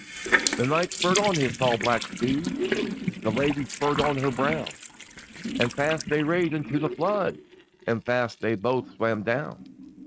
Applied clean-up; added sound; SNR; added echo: neural mask model RNNoise.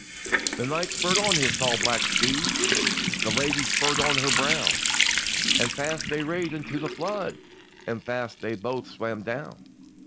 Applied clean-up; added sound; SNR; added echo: none; Water tap, faucet; -3 dB; none.